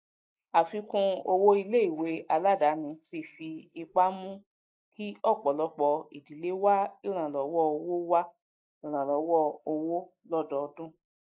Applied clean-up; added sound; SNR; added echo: neural mask model Resemble Enhance denoiser.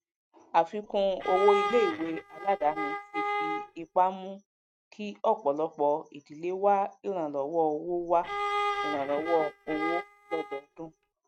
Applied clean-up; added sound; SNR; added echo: neural mask model RNNoise.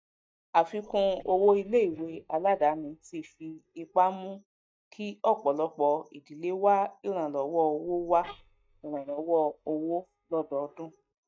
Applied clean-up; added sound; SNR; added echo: neural mask model DeepFilterNet 3.